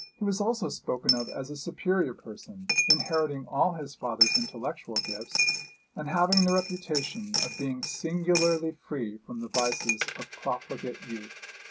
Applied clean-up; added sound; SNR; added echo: none; Coin (dropping); 2 dB; none.